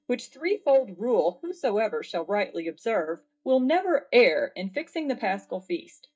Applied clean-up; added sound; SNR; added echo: neural mask model DeepFilterNet 3.